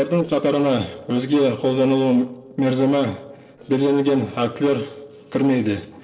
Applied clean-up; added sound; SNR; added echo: neural separator model SepFormer DNS4.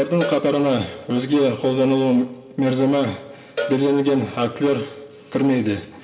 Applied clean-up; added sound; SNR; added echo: none; Cowbell; 14 dB; reverberation time 1.9 s.